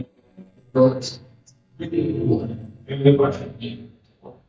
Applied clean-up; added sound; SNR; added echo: neural mask model DeepFilterNet 3.